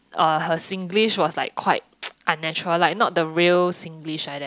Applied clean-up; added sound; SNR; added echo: none; none; none; none.